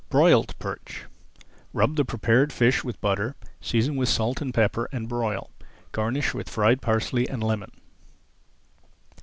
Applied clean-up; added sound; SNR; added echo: none; none; none; none.